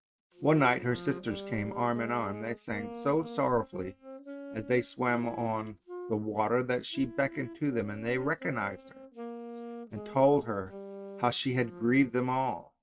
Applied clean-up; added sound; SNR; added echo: neural mask model RNNoise.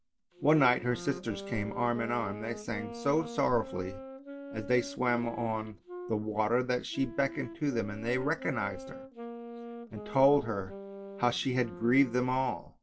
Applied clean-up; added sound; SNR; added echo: none; Wind instrument, woodwind instrument; 13 dB; none.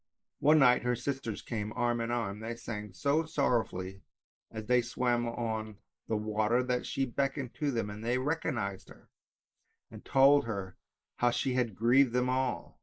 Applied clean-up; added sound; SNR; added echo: neural mask model Resemble Enhance denoiser.